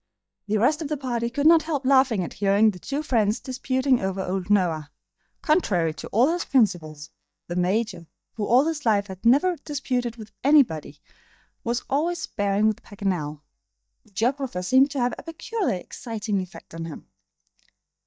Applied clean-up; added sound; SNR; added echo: neural mask model DeepFilterNet 3.